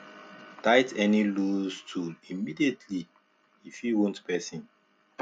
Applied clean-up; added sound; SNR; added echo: none; none; none; none.